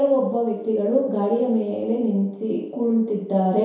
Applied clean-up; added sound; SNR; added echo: none; none; none; reverberation time 0.7 s.